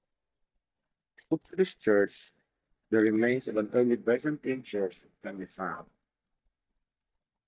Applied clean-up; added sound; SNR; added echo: neural mask model DeepFilterNet 3.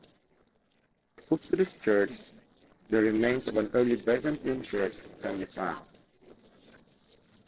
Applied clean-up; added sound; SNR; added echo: neural separator model SepFormer DNS4.